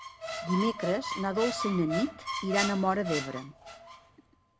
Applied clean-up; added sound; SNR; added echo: none; Squeak; 5 dB; none.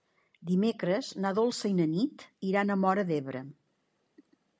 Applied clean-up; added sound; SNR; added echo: none; none; none; none.